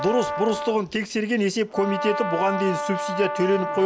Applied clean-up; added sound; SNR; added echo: none; Brass instrument; 5 dB; none.